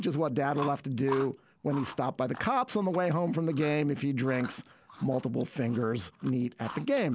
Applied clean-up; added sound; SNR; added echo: none; Chewing, mastication; 16 dB; none.